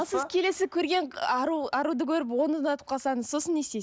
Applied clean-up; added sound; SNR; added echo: none; none; none; none.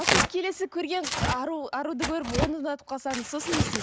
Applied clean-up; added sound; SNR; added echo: none; Tearing; 0 dB; none.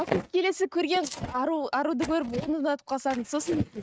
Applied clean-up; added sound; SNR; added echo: neural mask model RNNoise.